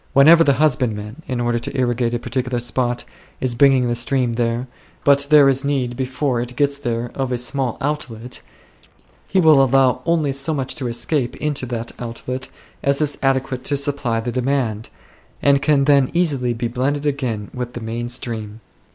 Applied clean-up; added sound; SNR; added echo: neural mask model Resemble Enhance denoiser.